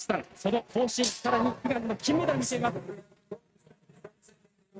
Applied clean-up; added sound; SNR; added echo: neural mask model RNNoise.